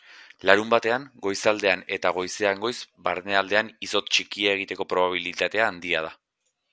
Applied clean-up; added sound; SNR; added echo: none; none; none; none.